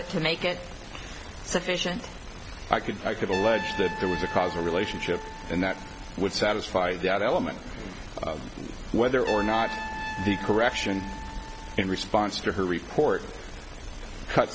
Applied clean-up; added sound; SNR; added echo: none; Trumpet; 13 dB; none.